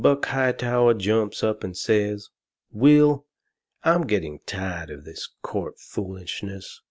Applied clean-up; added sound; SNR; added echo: none; none; none; none.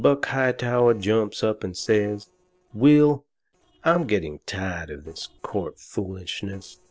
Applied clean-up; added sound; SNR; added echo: neural separator model SepFormer DNS4.